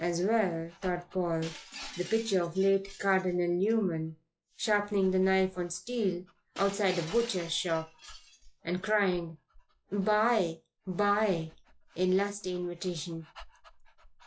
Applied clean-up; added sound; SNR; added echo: classical method log-MMSE.